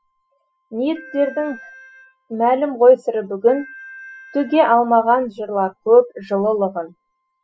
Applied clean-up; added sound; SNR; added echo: classical method spectral subtraction.